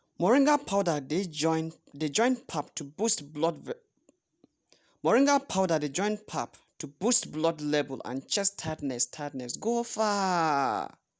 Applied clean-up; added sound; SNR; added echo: none; none; none; none.